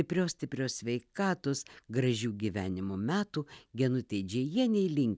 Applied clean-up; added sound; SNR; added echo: none; none; none; none.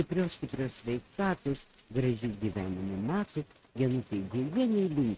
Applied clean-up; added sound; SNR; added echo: neural mask model RNNoise.